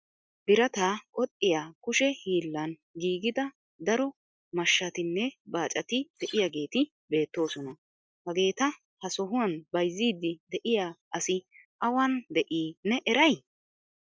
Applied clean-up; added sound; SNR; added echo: neural mask model Resemble Enhance denoiser.